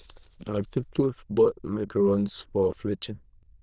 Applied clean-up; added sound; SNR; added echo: neural diffusion model UNIVERSE++.